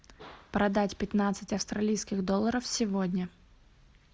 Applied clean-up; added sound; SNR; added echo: none; none; none; none.